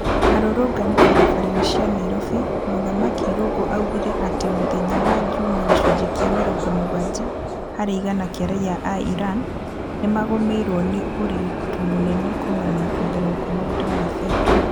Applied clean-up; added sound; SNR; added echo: none; Subway, metro, underground; -3 dB; none.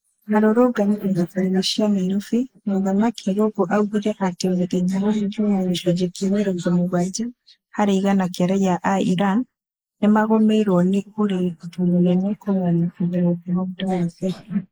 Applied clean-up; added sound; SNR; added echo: neural mask model Resemble Enhance denoiser.